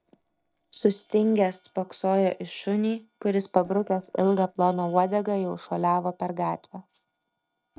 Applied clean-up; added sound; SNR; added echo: neural separator model SepFormer DNS4.